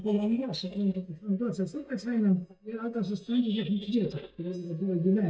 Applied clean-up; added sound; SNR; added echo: neural mask model DeepFilterNet 3.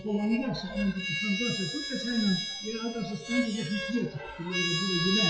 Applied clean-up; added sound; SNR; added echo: classical method WPE with log-MMSE.